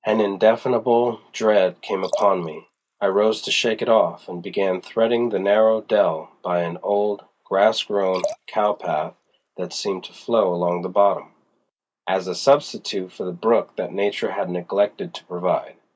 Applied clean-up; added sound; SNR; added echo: neural mask model Resemble Enhance denoiser.